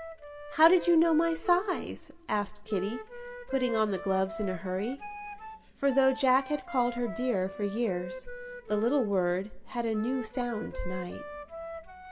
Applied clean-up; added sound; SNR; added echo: none; Wind instrument, woodwind instrument; 12 dB; reverberation time 1.1 s.